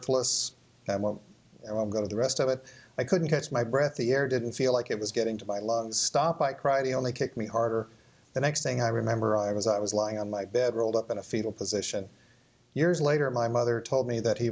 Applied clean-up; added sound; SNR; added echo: none; none; none; none.